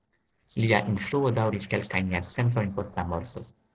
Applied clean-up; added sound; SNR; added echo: neural separator model SepFormer DNS4.